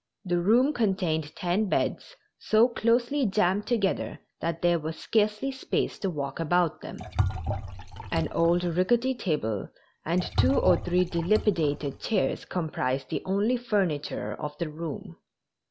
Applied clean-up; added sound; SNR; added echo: none; Liquid; 6 dB; none.